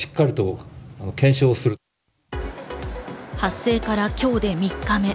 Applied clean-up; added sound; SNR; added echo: none; none; none; none.